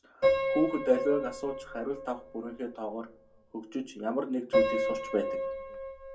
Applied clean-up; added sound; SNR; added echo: none; Piano; 0 dB; reverberation time 0.2 s.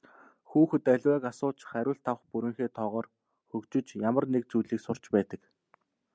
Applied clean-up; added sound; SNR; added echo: none; none; none; none.